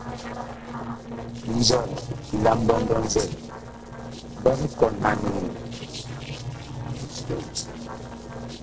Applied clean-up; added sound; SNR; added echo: neural separator model SepFormer DNS4.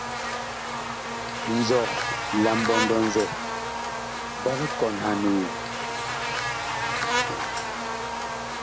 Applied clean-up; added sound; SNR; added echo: none; Buzz; 0 dB; none.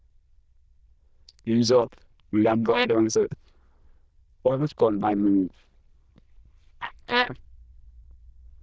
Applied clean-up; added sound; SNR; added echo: neural diffusion model UNIVERSE++.